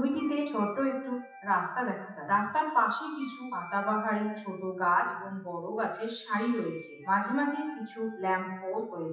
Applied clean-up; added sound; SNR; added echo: classical method WPE with log-MMSE.